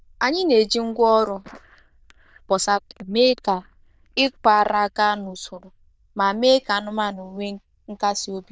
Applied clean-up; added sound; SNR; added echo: neural diffusion model UNIVERSE++.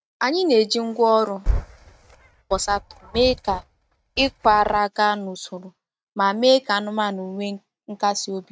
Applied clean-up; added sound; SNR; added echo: neural mask model RNNoise.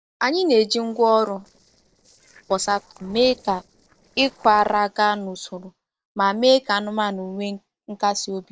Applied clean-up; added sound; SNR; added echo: neural separator model SepFormer DNS4.